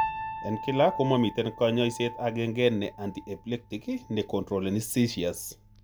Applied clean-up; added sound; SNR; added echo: none; Piano; 11 dB; none.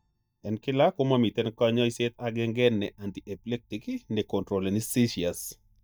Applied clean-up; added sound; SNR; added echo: neural mask model DeepFilterNet 3.